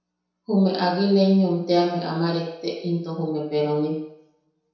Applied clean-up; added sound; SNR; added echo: none; none; none; reverberation time 0.7 s.